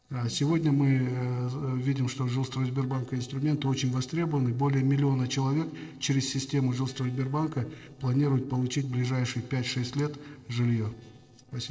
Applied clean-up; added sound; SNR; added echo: neural separator model SepFormer DNS4.